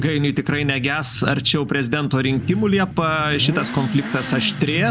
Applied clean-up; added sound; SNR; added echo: none; Motorcycle / Accelerating, revving, vroom; 8 dB; none.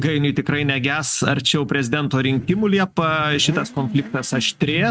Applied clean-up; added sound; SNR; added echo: neural mask model RNNoise.